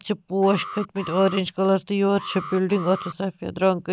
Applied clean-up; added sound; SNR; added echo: none; Alarm; 15 dB; none.